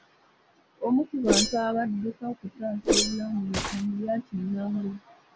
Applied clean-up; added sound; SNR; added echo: none; Whoosh, swoosh, swish; 3 dB; none.